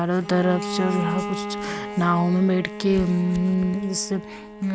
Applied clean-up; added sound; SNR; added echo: none; Bowed string instrument; 9 dB; none.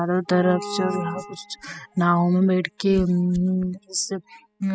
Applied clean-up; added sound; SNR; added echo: classical method spectral subtraction.